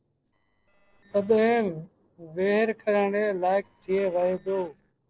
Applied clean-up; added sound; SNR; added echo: neural separator model SepFormer DNS4.